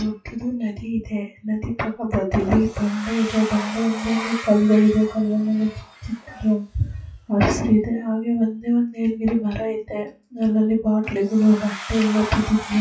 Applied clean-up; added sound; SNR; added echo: classical method WPE with log-MMSE.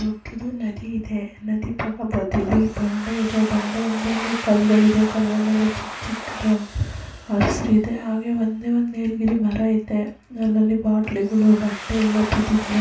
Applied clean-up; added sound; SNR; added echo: none; Domestic sounds, home sounds; 14 dB; reverberation time 0.3 s.